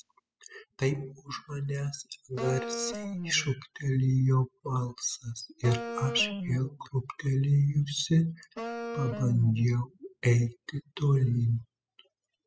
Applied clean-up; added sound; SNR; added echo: classical method spectral subtraction.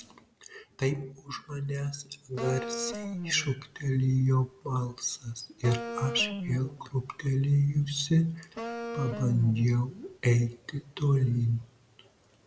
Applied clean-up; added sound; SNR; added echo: none; Wind instrument, woodwind instrument; 9 dB; none.